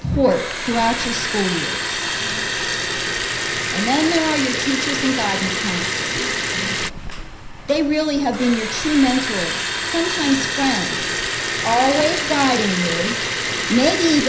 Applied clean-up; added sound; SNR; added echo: none; Liquid; 2 dB; reverberation time 0.5 s.